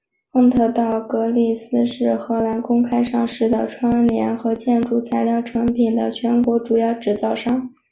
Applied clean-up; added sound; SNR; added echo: none; none; none; none.